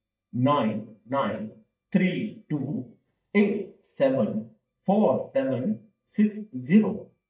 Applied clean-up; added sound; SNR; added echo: neural mask model DeepFilterNet 3.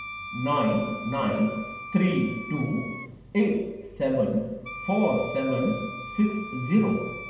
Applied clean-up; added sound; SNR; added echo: none; Wind instrument, woodwind instrument; 12 dB; reverberation time 1.1 s.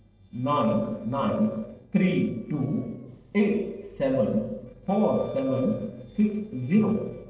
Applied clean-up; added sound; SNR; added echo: neural separator model SepFormer DNS4.